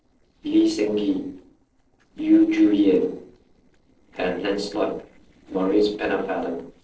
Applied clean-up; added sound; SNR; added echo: neural separator model SepFormer DNS4.